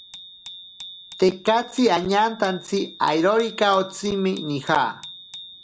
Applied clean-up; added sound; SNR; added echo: none; Bicycle bell; 17 dB; none.